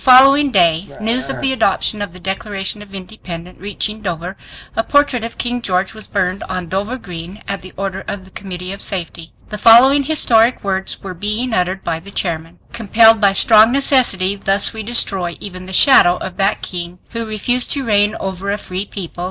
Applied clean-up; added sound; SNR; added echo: none; Burping, eructation; 12 dB; none.